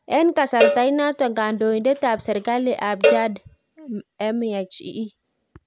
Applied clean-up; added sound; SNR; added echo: none; Cowbell; 3 dB; none.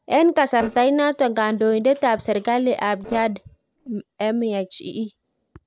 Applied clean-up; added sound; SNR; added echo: neural separator model SepFormer DNS4.